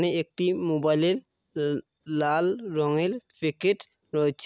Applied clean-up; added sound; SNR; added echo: none; none; none; none.